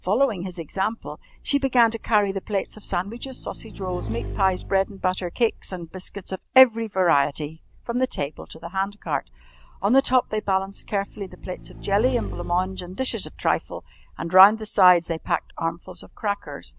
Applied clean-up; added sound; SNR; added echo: none; Motorcycle / Engine; 15 dB; none.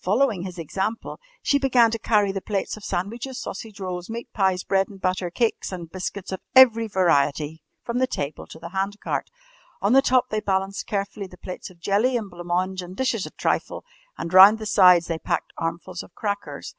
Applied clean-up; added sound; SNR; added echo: none; none; none; none.